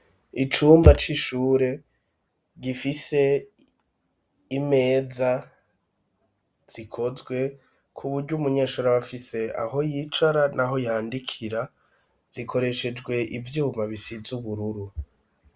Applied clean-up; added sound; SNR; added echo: none; none; none; none.